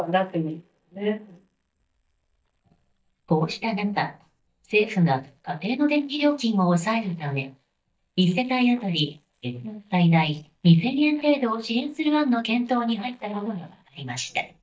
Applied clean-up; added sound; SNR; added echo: neural mask model DeepFilterNet 3.